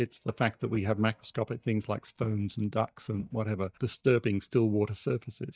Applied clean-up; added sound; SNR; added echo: neural mask model DeepFilterNet 3.